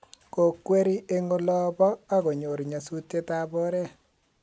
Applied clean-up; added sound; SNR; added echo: none; none; none; none.